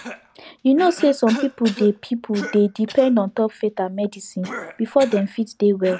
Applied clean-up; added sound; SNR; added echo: none; Cough; 15 dB; none.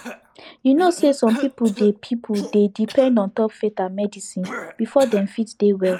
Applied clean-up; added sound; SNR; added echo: neural mask model Resemble Enhance denoiser.